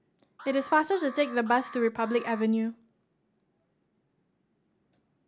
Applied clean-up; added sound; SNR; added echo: none; Alarm; 17 dB; none.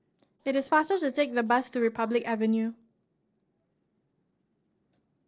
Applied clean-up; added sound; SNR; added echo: neural separator model SepFormer DNS4.